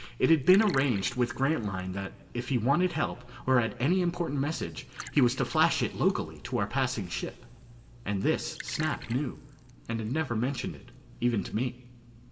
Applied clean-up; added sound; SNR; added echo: none; Liquid; 20 dB; reverberation time 2.9 s.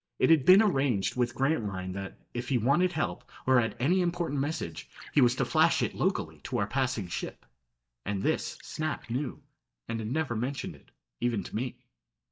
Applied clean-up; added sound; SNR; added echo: neural mask model DeepFilterNet 3.